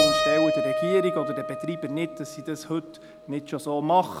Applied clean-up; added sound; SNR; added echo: none; Keyboard (musical); 0 dB; none.